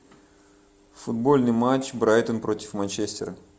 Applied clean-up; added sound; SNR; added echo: none; none; none; none.